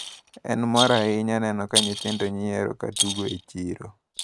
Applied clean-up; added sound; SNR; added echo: neural mask model RNNoise.